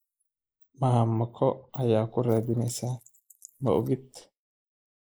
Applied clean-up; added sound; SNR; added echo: neural mask model Resemble Enhance denoiser.